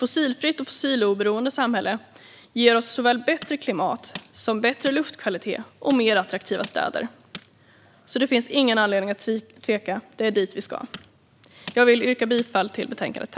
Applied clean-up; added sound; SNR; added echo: none; Tools; 19 dB; none.